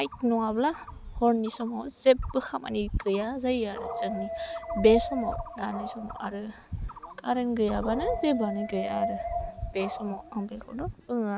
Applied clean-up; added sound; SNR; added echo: none; Dog; 7 dB; none.